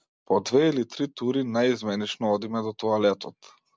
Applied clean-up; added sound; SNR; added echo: none; none; none; none.